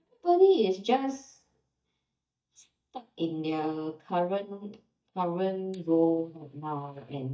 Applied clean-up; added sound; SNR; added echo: neural mask model DeepFilterNet 3.